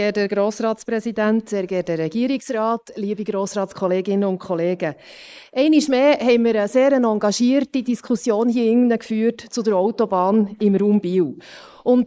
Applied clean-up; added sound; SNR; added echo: neural mask model Resemble Enhance denoiser.